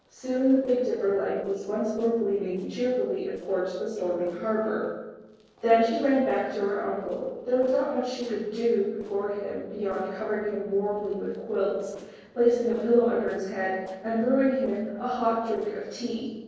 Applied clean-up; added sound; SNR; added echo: neural separator model SepFormer DNS4.